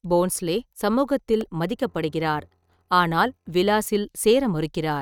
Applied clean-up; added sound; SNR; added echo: neural mask model RNNoise.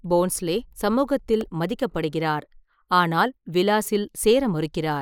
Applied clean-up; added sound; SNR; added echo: neural mask model Resemble Enhance denoiser.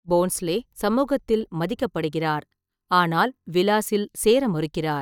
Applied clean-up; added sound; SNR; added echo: neural mask model DeepFilterNet 3.